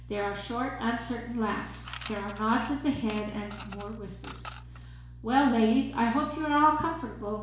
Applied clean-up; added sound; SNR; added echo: none; Coin (dropping) / Mechanisms; 16 dB; reverberation time 0.7 s.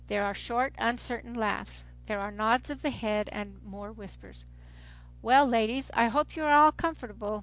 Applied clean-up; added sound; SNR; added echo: none; none; none; none.